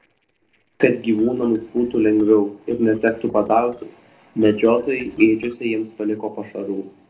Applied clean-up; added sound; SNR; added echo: neural separator model SepFormer DNS4.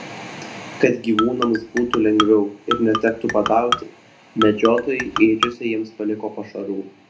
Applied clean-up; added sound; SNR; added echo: none; Marimba, xylophone; 5 dB; reverberation time 0.3 s.